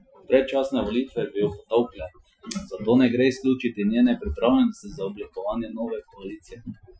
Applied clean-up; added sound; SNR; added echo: classical method Wiener filter.